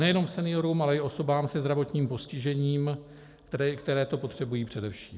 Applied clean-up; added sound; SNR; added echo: none; none; none; none.